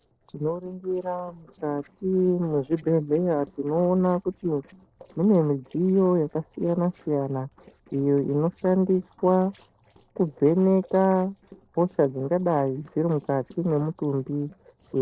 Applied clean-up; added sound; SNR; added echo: neural separator model SepFormer DNS4.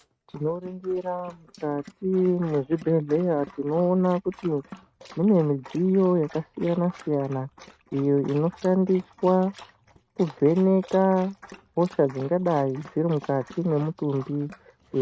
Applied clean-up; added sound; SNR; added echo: neural mask model RNNoise.